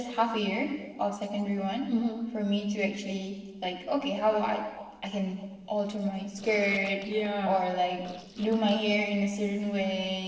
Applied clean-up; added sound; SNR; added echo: neural separator model SepFormer DNS4.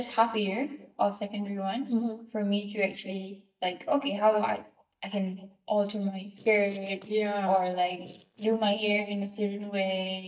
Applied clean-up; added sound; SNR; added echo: neural mask model DeepFilterNet 3.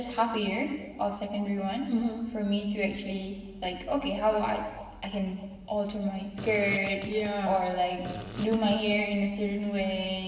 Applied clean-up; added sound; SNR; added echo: none; Fart; 11 dB; reverberation time 1.3 s.